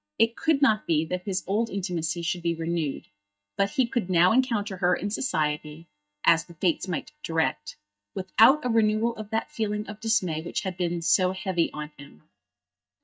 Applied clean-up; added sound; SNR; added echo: neural mask model DeepFilterNet 3.